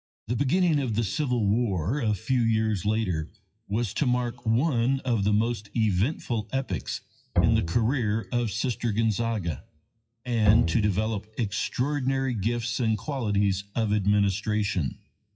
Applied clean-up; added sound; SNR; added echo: classical method WPE with log-MMSE.